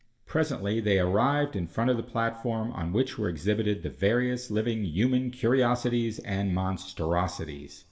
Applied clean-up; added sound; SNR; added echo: none; none; none; reverberation time 0.7 s.